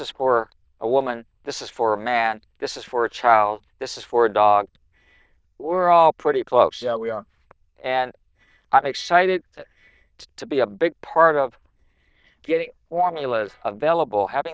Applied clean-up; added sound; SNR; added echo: neural diffusion model UNIVERSE++.